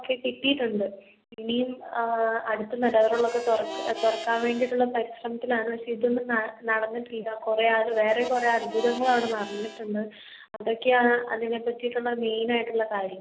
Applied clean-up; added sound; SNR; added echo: none; Harmonica; 13 dB; none.